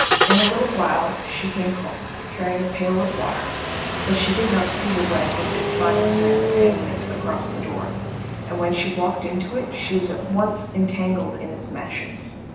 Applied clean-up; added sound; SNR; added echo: none; Engine starting; 0 dB; reverberation time 0.9 s.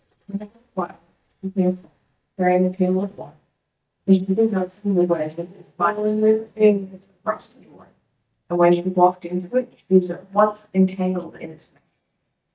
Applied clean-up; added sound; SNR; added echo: neural mask model DeepFilterNet 3.